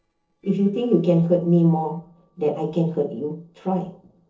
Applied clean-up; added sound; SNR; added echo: neural separator model SepFormer DNS4.